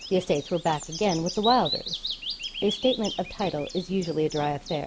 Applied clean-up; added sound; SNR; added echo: none; Bird vocalization, bird call, bird song; 9 dB; none.